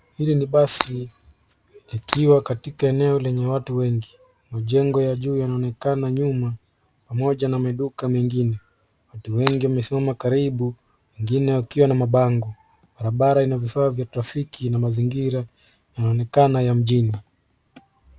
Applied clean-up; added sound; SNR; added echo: none; Shatter; 11 dB; none.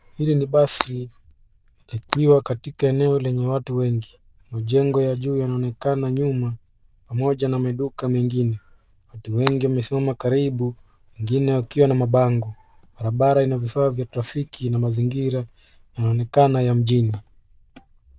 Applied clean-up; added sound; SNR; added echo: neural diffusion model UNIVERSE++.